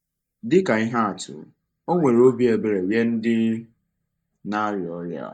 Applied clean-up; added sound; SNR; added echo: neural mask model DeepFilterNet 3.